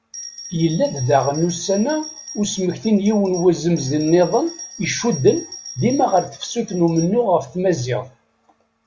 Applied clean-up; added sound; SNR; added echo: none; Bell; 16 dB; none.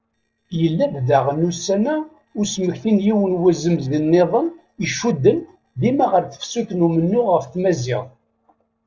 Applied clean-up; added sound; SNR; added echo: neural separator model SepFormer DNS4.